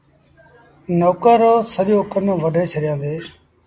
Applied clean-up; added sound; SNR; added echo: none; none; none; none.